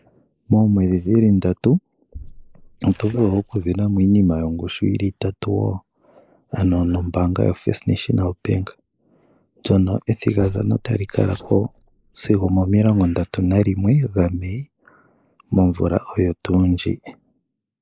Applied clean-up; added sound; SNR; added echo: neural mask model Resemble Enhance denoiser.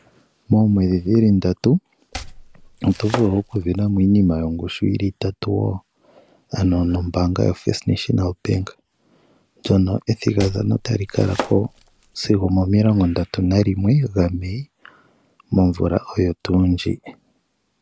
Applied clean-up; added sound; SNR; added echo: none; Domestic sounds, home sounds; 13 dB; none.